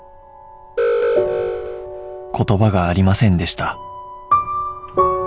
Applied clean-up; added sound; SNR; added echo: none; Alarm; 3 dB; none.